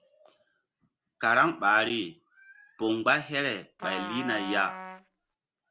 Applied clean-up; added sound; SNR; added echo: none; Trumpet; 10 dB; none.